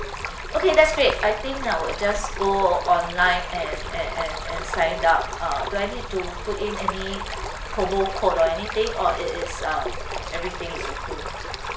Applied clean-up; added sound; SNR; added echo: none; Stream; 6 dB; none.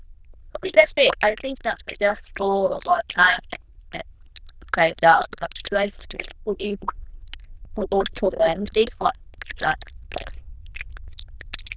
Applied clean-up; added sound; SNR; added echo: neural diffusion model UNIVERSE++.